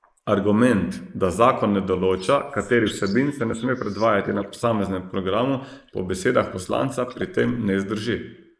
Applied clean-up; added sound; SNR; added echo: neural mask model Resemble Enhance denoiser.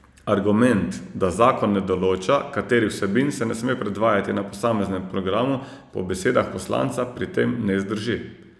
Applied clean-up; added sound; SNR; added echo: none; none; none; none.